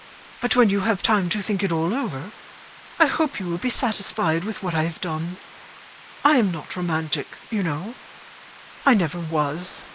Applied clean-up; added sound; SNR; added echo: neural mask model Resemble Enhance denoiser.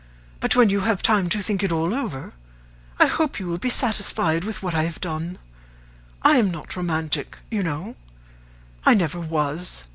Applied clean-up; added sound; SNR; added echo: none; none; none; none.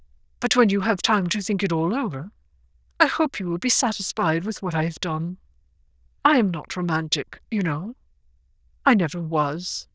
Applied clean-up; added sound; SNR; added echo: neural diffusion model UNIVERSE++.